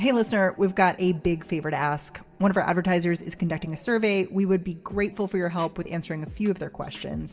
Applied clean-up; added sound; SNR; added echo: none; none; none; reverberation time 0.8 s.